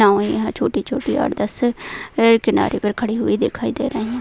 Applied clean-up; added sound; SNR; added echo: none; none; none; none.